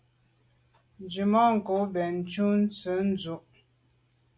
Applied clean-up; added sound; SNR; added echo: none; none; none; none.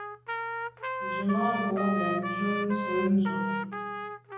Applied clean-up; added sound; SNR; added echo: none; Trumpet; 4 dB; reverberation time 1.3 s.